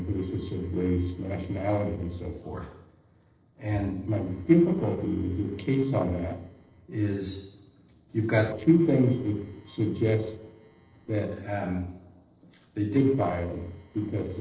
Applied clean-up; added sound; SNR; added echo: neural separator model SepFormer DNS4.